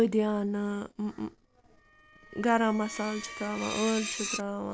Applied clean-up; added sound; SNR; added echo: none; Screech; 10 dB; none.